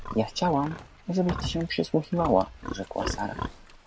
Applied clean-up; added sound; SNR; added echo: none; Livestock, farm animals, working animals; 9 dB; none.